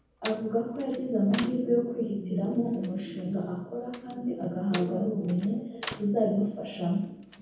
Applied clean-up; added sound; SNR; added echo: none; Slam; 17 dB; reverberation time 0.9 s.